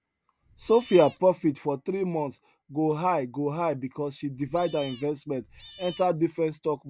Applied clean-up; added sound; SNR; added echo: none; Cat; 18 dB; none.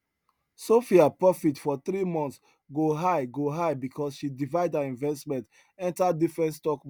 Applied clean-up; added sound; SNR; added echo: none; none; none; none.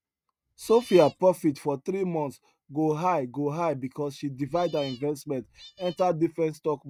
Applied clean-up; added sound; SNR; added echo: neural mask model RNNoise.